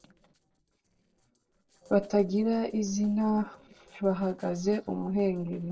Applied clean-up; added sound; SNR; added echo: neural separator model SepFormer DNS4.